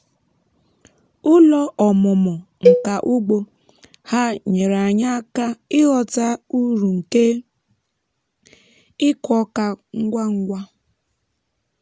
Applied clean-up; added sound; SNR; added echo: none; Cowbell; 1 dB; none.